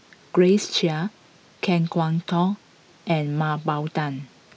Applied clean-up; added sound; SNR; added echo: none; none; none; none.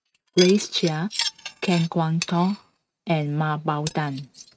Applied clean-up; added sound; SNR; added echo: neural mask model RNNoise.